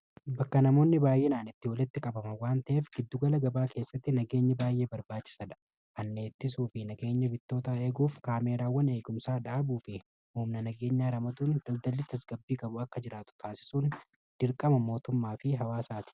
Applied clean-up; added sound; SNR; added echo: none; none; none; none.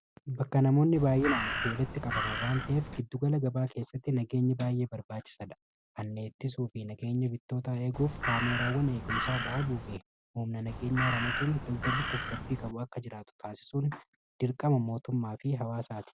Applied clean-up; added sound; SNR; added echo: none; Crow; 3 dB; none.